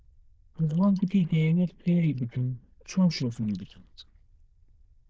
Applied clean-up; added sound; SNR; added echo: neural diffusion model UNIVERSE++.